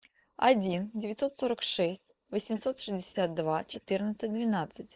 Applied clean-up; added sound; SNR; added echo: neural mask model Resemble Enhance denoiser.